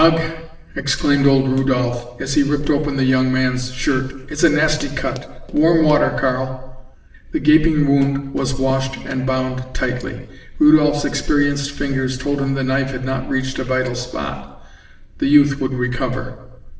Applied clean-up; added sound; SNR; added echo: neural separator model SepFormer DNS4.